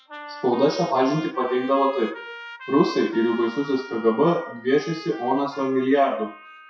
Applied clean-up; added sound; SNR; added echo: classical method WPE with log-MMSE.